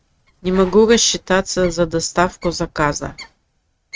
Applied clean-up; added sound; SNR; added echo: neural mask model RNNoise.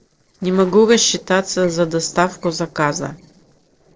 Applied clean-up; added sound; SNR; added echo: neural separator model SepFormer DNS4.